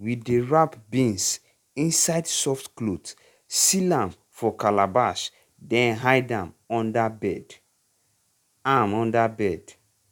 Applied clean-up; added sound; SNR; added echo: none; none; none; none.